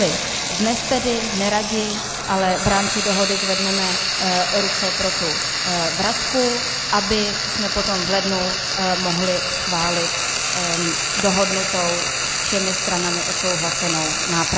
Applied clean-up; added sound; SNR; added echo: none; Frying (food); -1 dB; none.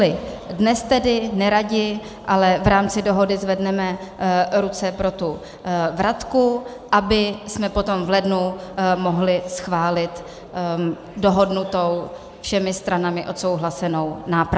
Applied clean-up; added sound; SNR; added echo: none; none; none; none.